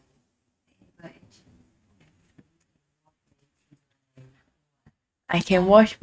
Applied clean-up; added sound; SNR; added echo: neural mask model RNNoise.